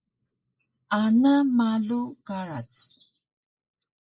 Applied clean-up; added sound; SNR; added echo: neural mask model Resemble Enhance denoiser.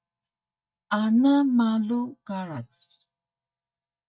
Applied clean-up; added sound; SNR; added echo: neural mask model DeepFilterNet 3.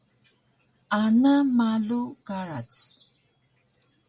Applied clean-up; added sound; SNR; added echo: none; none; none; none.